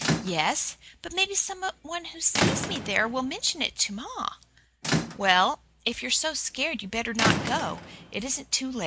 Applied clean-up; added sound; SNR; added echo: none; Squeak / Rattle / Slam; 4 dB; none.